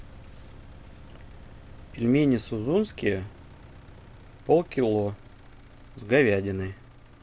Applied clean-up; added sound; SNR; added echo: none; Engine; 18 dB; none.